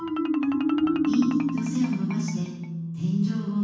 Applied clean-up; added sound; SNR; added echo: none; Marimba, xylophone; -1 dB; reverberation time 1.2 s.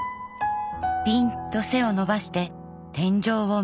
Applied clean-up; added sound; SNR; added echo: none; none; none; none.